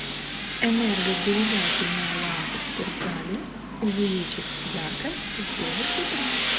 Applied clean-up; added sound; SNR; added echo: none; Tools; -1 dB; none.